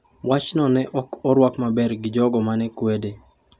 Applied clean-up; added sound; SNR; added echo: none; none; none; none.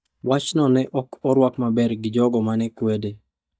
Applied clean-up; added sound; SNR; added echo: neural mask model DeepFilterNet 3.